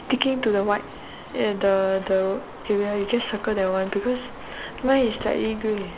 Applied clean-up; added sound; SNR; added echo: none; Bird vocalization, bird call, bird song + Wind; 15 dB; none.